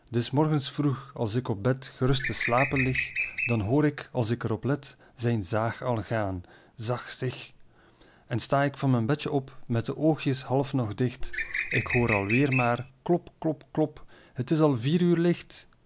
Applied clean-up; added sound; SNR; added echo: none; Bird; 3 dB; none.